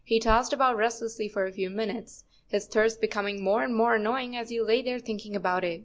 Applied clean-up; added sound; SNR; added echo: none; none; none; none.